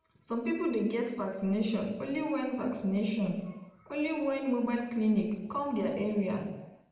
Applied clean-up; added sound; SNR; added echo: none; none; none; reverberation time 0.8 s.